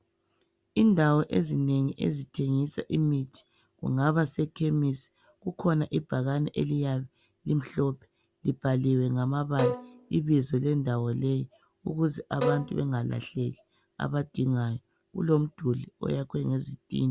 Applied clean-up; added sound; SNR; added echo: none; Bowed string instrument; 7 dB; none.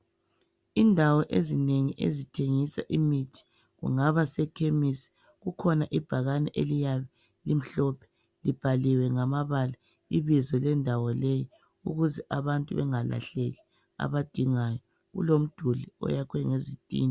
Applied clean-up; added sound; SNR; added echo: none; none; none; none.